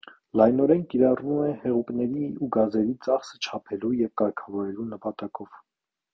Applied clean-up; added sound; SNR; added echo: none; none; none; none.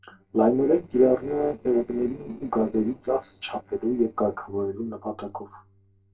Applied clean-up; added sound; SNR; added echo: neural separator model SepFormer DNS4.